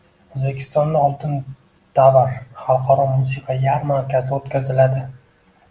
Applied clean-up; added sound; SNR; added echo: none; none; none; none.